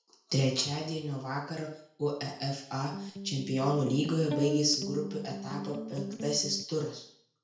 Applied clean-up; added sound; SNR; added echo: none; Electric guitar; 6 dB; reverberation time 0.5 s.